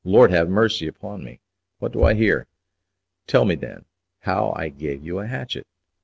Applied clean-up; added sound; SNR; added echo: none; none; none; none.